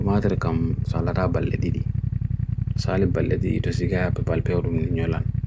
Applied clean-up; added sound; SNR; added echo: none; Idling / Motorcycle; -2 dB; none.